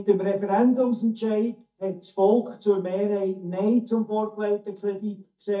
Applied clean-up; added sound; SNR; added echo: neural mask model DeepFilterNet 3.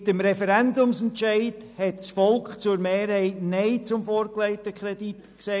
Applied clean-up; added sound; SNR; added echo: none; none; none; none.